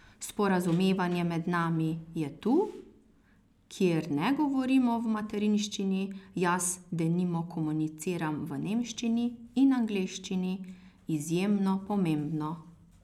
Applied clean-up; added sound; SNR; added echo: none; none; none; none.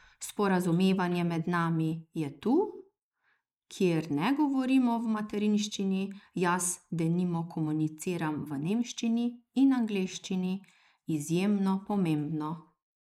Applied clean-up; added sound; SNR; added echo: neural mask model Resemble Enhance denoiser.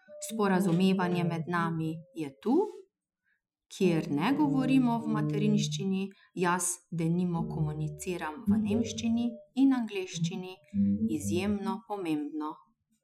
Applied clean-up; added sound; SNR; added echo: classical method Wiener filter.